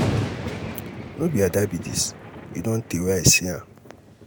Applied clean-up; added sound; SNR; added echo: none; Thunder; 6 dB; none.